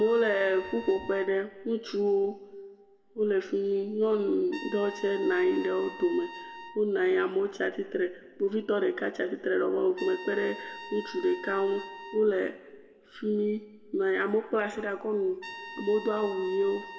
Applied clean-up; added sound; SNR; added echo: none; Trumpet; 17 dB; reverberation time 1.1 s.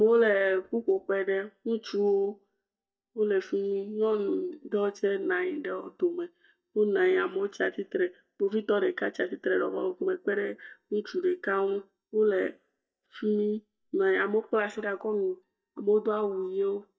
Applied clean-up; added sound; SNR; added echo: neural mask model DeepFilterNet 3.